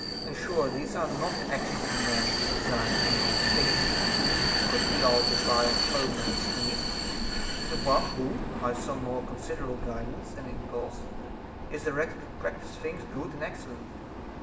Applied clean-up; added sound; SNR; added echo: none; Vehicle; -3 dB; reverberation time 1.0 s.